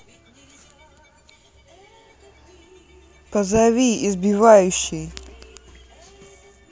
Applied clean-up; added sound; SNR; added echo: none; none; none; none.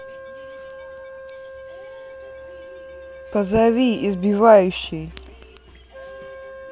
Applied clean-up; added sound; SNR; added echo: none; Wind instrument, woodwind instrument; 17 dB; none.